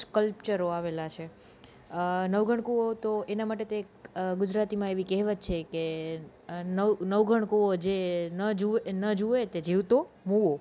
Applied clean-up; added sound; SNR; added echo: none; none; none; none.